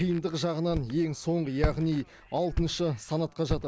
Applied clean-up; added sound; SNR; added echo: none; Walk, footsteps; 8 dB; none.